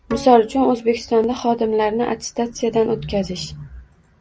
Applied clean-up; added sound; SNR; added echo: none; Bowed string instrument; 20 dB; none.